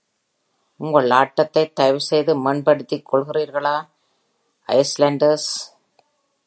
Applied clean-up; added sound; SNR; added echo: none; none; none; none.